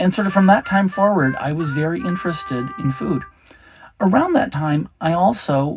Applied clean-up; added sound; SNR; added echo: none; Harmonica; 15 dB; reverberation time 0.4 s.